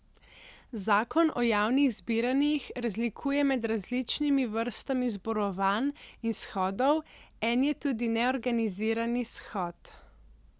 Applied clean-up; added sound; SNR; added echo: none; none; none; none.